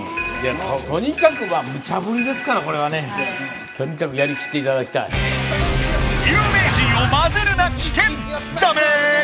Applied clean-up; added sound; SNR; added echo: none; none; none; none.